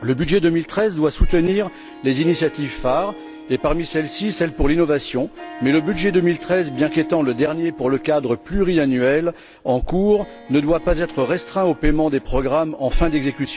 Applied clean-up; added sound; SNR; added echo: none; Harp; 17 dB; none.